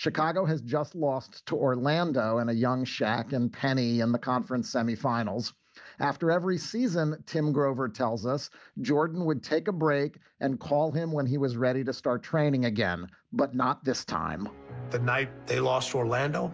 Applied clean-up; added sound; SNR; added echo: none; none; none; none.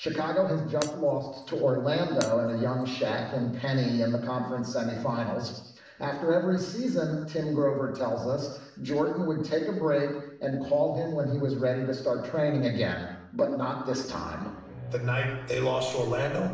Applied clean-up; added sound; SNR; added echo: none; Shatter; 17 dB; reverberation time 0.9 s.